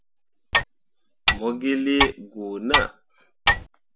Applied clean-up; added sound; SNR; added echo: none; Clock; -4 dB; none.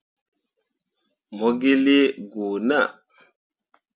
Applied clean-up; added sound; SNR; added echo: none; none; none; none.